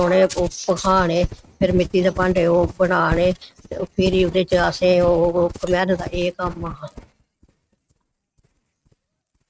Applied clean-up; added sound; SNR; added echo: neural mask model RNNoise.